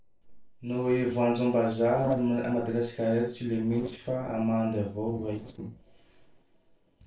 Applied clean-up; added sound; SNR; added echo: neural separator model SepFormer DNS4.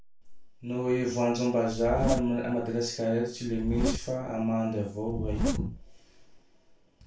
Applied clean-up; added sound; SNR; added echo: none; Zipper (clothing); 3 dB; reverberation time 0.3 s.